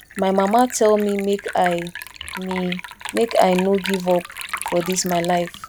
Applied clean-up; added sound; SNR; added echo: none; Liquid; 12 dB; none.